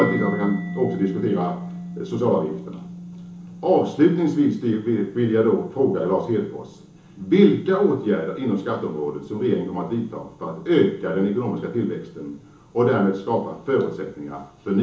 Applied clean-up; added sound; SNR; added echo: none; Mallet percussion; 15 dB; reverberation time 0.8 s.